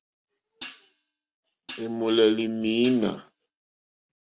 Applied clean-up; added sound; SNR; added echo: none; Hi-hat; 14 dB; none.